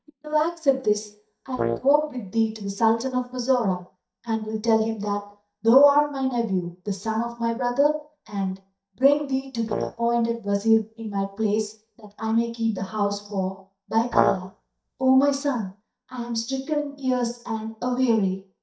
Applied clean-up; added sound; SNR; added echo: neural mask model DeepFilterNet 3.